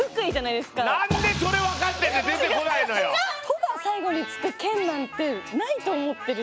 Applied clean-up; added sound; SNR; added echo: none; none; none; none.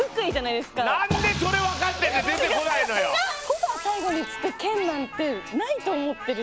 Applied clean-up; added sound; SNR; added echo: none; Bird + Sink (filling or washing) / Water tap, faucet; 19 dB; none.